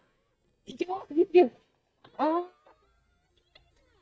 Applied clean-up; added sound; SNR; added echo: neural mask model DeepFilterNet 3.